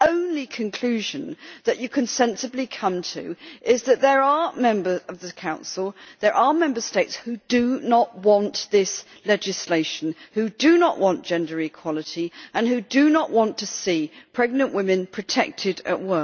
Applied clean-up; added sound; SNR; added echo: none; none; none; none.